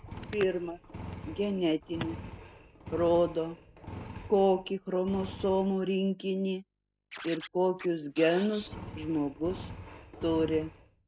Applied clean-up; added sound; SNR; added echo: none; Engine + Scratching (performance technique); 14 dB; none.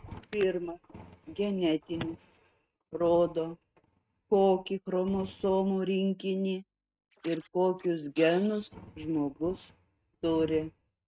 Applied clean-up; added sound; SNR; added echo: neural mask model RNNoise.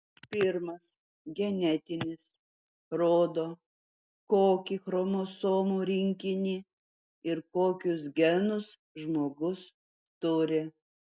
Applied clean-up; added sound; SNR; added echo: none; none; none; none.